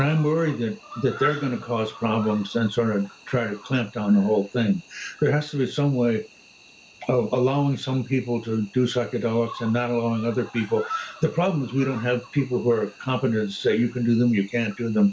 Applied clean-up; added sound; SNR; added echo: none; Cricket; 18 dB; none.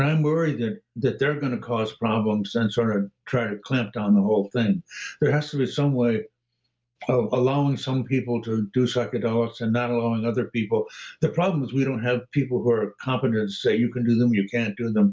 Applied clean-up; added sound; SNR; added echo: none; none; none; none.